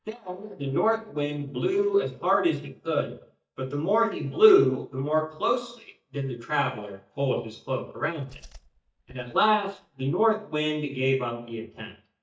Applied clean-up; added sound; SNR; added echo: neural mask model DeepFilterNet 3.